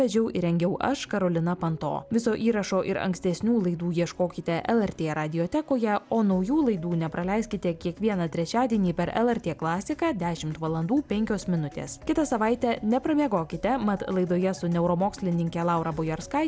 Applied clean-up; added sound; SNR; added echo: none; none; none; none.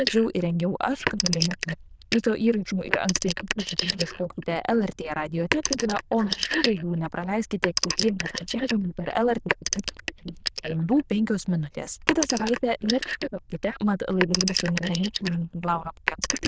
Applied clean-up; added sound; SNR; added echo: neural diffusion model UNIVERSE++.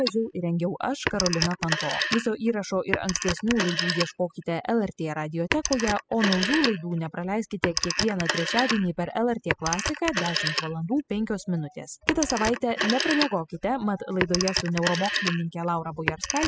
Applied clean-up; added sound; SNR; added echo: classical method spectral subtraction.